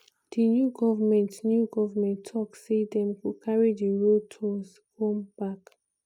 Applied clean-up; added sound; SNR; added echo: none; none; none; none.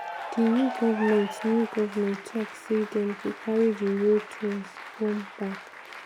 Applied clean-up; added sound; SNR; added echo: none; Applause / Cheering; 11 dB; none.